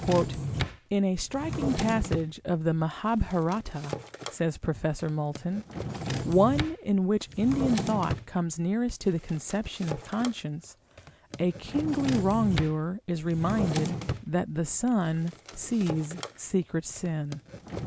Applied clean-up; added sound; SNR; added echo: none; Drawer open or close; 8 dB; none.